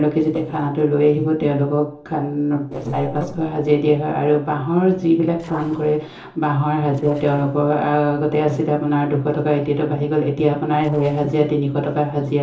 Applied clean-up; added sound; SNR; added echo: neural separator model SepFormer DNS4.